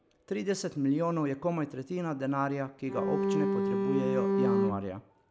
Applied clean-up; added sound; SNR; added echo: none; Bowed string instrument; -4 dB; none.